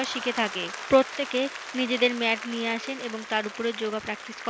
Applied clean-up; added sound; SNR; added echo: none; Applause / Crowd; 11 dB; none.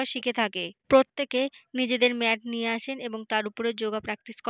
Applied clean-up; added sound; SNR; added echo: none; none; none; none.